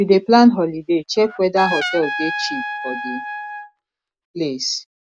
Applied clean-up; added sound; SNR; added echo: none; Trumpet; 8 dB; none.